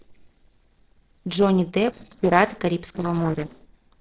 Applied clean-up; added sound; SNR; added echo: neural separator model SepFormer DNS4.